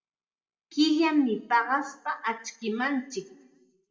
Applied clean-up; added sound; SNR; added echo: none; none; none; reverberation time 0.6 s.